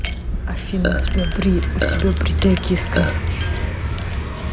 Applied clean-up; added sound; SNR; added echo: none; Wind chime + Burping, eructation; -2 dB; none.